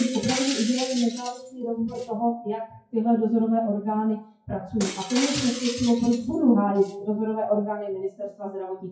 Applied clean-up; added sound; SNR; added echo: classical method WPE with log-MMSE.